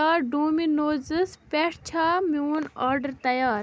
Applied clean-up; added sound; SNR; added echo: none; none; none; none.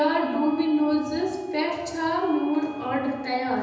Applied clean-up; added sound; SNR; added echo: none; Wind instrument, woodwind instrument; 18 dB; reverberation time 1.1 s.